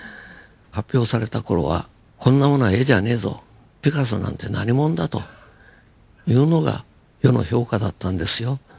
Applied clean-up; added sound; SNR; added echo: none; none; none; none.